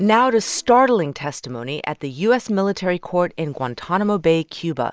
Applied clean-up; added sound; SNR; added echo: none; none; none; none.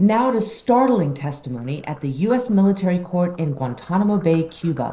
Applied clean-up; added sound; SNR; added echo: neural separator model SepFormer DNS4.